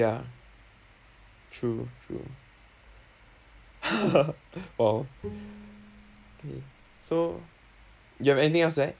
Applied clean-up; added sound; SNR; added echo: none; Bowed string instrument; 16 dB; none.